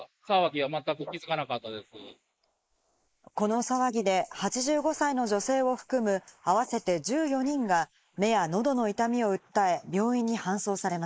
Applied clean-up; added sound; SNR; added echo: neural mask model Resemble Enhance denoiser.